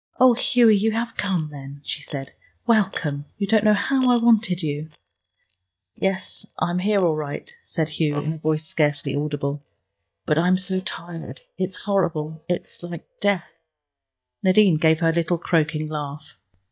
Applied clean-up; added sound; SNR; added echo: neural mask model DeepFilterNet 3.